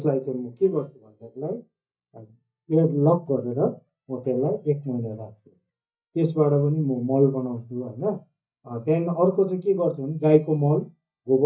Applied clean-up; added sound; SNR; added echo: neural mask model DeepFilterNet 3.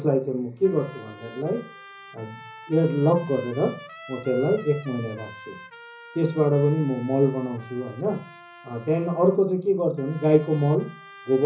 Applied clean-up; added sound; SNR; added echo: none; Trumpet; 20 dB; reverberation time 0.5 s.